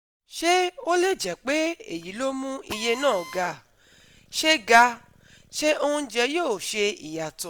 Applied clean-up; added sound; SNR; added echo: none; Drill; 19 dB; none.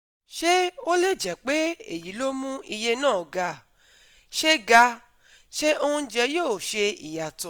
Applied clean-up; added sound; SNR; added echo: none; none; none; none.